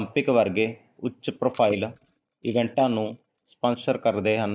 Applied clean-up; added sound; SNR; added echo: neural mask model DeepFilterNet 3.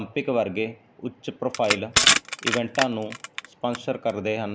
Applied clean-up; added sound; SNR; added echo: none; Crushing; -2 dB; none.